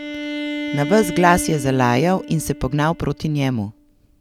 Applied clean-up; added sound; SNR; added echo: none; Bowed string instrument; 10 dB; none.